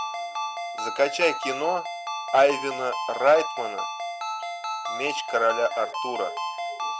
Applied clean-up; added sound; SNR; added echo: none; Ringtone; 5 dB; none.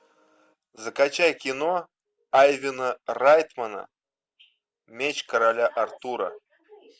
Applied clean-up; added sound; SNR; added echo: none; none; none; none.